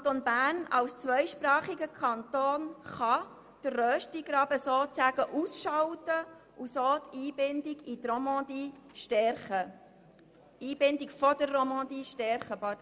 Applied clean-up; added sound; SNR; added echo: none; none; none; none.